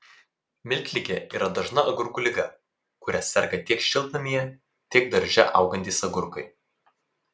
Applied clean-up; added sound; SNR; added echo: none; none; none; none.